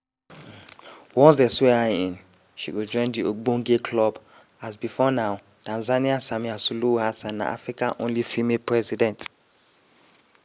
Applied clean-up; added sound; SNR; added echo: none; none; none; none.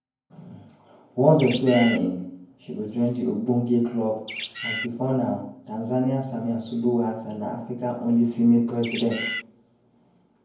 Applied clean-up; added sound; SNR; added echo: none; Bird; 7 dB; reverberation time 0.9 s.